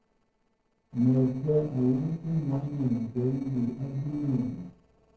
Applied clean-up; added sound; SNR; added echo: neural separator model SepFormer DNS4.